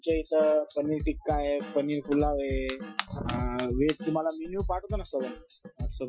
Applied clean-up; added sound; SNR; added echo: classical method Wiener filter.